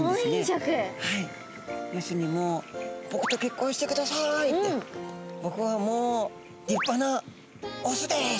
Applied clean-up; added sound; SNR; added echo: none; none; none; none.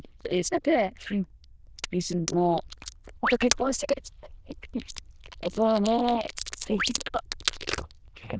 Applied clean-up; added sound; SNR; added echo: neural diffusion model UNIVERSE++.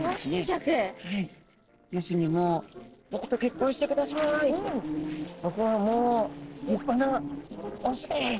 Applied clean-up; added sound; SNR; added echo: neural separator model SepFormer DNS4.